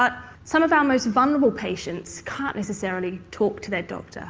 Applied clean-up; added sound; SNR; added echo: none; none; none; none.